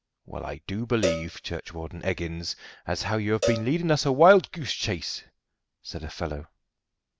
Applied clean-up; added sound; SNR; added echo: none; Cowbell; 8 dB; none.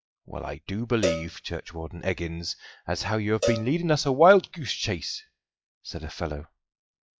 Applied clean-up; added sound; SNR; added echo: classical method log-MMSE.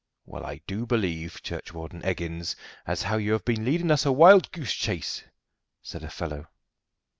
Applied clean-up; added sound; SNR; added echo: none; none; none; none.